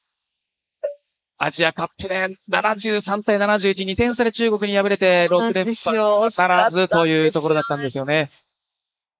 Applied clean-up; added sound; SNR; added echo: neural mask model Resemble Enhance denoiser.